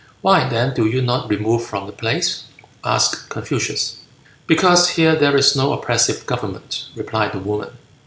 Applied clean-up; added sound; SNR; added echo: none; none; none; none.